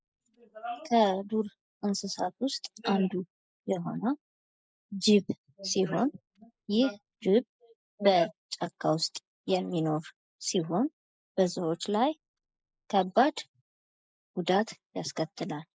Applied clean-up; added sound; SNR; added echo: neural mask model Resemble Enhance denoiser.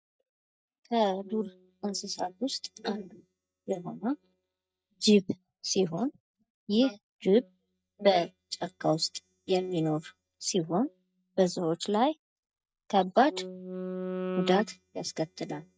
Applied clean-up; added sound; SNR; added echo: neural mask model DeepFilterNet 3.